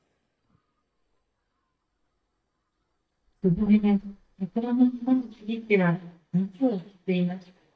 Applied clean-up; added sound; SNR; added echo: neural mask model DeepFilterNet 3.